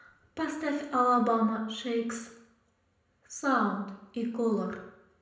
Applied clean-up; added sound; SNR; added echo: none; none; none; reverberation time 0.7 s.